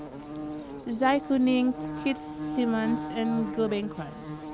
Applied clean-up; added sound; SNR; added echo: none; Buzz / Bird; 8 dB; none.